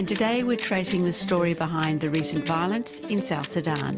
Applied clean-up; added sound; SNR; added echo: none; Camera; 19 dB; none.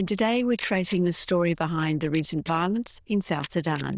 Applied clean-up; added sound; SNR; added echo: neural diffusion model UNIVERSE++.